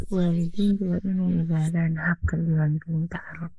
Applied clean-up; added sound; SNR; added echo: neural mask model Resemble Enhance denoiser.